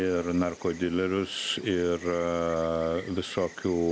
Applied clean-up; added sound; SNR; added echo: none; Insect; 20 dB; none.